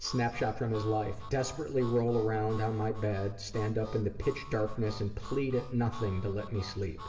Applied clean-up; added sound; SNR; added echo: none; Harmonica; 17 dB; reverberation time 1.7 s.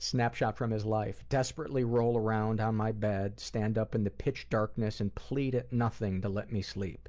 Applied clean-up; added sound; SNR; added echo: none; none; none; none.